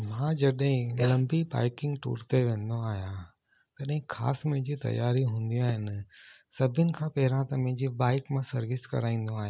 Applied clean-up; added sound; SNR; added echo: neural mask model Resemble Enhance denoiser.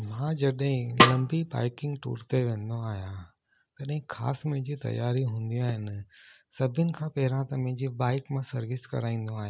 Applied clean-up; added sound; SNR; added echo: none; Snare drum; -4 dB; none.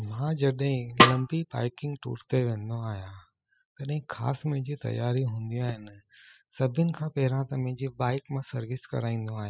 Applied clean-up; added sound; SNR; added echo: classical method spectral subtraction.